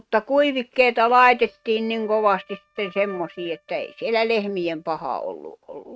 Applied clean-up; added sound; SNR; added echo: neural mask model RNNoise.